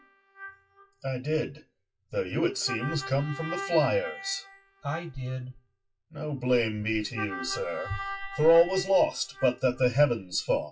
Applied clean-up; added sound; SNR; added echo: classical method WPE with log-MMSE.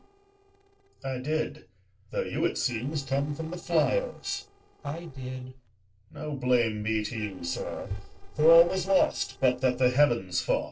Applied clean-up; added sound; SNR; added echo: neural separator model SepFormer DNS4.